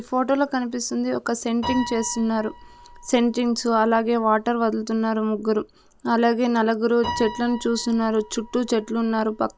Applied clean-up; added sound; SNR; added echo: none; Piano; 16 dB; none.